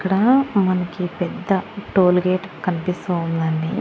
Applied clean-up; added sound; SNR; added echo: none; none; none; none.